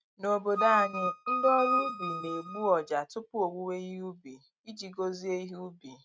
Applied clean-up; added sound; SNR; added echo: neural mask model RNNoise.